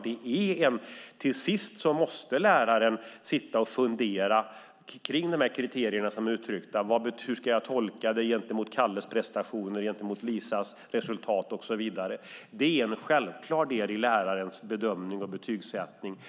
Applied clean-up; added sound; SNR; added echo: none; none; none; none.